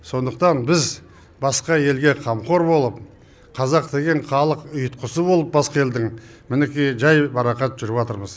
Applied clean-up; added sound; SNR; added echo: none; none; none; none.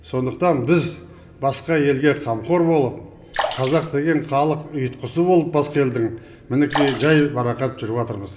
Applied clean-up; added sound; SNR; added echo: none; Sink (filling or washing) / Water / Splash, splatter; 5 dB; reverberation time 2.5 s.